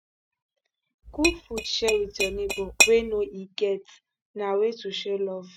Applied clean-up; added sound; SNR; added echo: neural mask model RNNoise.